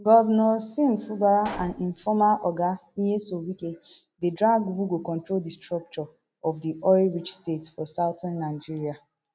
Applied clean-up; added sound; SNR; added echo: none; Explosion; 15 dB; none.